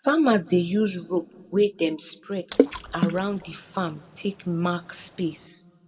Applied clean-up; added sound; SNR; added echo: none; Water / Splash, splatter; 3 dB; reverberation time 1.9 s.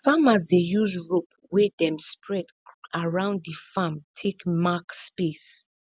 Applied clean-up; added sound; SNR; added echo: none; none; none; none.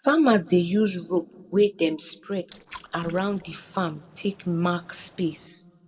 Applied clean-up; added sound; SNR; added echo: neural separator model SepFormer DNS4.